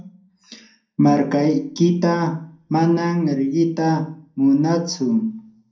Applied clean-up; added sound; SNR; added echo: none; none; none; reverberation time 0.6 s.